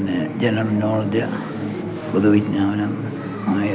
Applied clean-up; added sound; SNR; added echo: none; none; none; none.